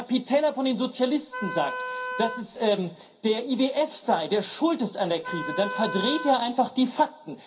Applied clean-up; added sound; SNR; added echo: none; Wind instrument, woodwind instrument; 8 dB; reverberation time 0.3 s.